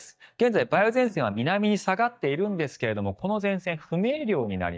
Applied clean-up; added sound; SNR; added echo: neural mask model DeepFilterNet 3.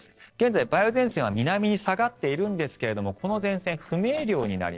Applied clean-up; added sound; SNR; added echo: neural separator model SepFormer DNS4.